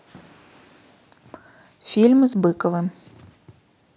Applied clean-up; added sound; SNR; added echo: none; none; none; none.